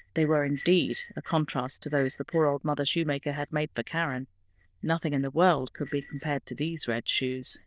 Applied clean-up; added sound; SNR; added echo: neural diffusion model UNIVERSE++.